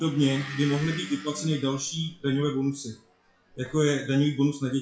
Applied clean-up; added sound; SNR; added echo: classical method WPE with log-MMSE.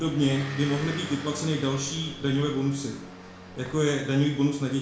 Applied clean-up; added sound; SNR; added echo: none; Motor vehicle (road) / Engine; 14 dB; reverberation time 0.6 s.